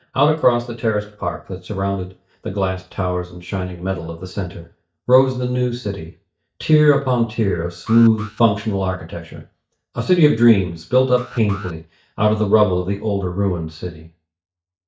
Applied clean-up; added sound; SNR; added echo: neural mask model DeepFilterNet 3.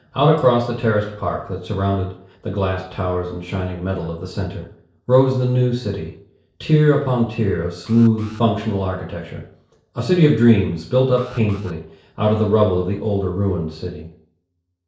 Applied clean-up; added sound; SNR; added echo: neural separator model SepFormer DNS4.